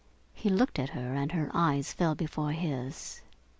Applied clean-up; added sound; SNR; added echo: none; none; none; none.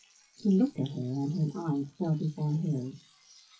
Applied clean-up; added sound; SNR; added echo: classical method WPE with log-MMSE.